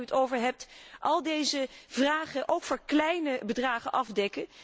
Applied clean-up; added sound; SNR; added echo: none; none; none; none.